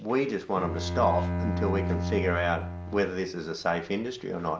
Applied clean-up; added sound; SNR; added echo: none; Bowed string instrument; 3 dB; none.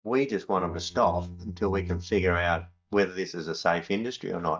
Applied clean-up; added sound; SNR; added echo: neural mask model DeepFilterNet 3.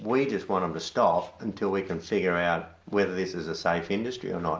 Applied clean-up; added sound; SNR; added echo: none; none; none; none.